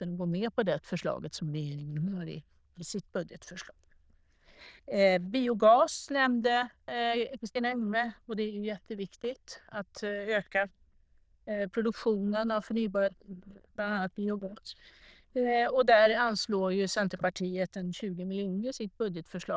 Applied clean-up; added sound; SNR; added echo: neural diffusion model UNIVERSE++.